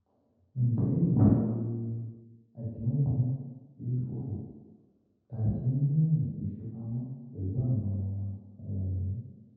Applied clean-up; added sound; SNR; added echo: none; none; none; reverberation time 1.2 s.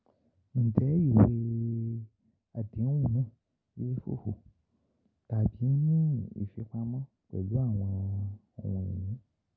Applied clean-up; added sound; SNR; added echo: none; none; none; none.